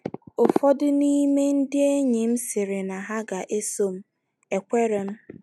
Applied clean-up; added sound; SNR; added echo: none; none; none; none.